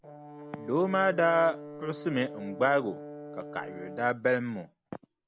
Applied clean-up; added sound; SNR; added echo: none; Brass instrument; 14 dB; none.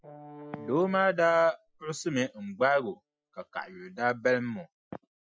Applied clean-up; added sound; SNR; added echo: classical method Wiener filter.